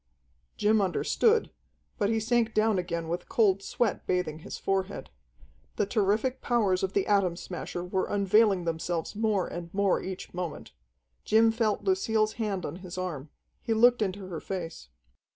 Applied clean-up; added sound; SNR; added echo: none; none; none; none.